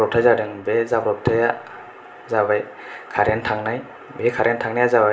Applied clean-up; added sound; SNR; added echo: none; none; none; reverberation time 0.5 s.